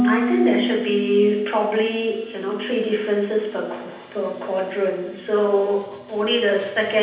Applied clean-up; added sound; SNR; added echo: none; Harp; 7 dB; reverberation time 0.9 s.